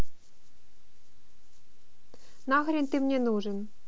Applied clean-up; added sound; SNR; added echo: none; none; none; none.